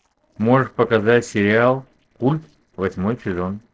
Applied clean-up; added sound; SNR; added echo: neural separator model SepFormer DNS4.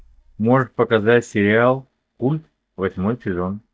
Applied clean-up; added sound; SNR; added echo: neural mask model DeepFilterNet 3.